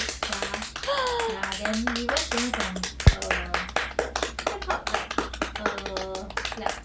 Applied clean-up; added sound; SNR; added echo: none; Clapping; 1 dB; none.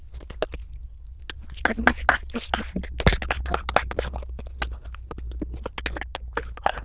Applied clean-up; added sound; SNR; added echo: neural diffusion model UNIVERSE++.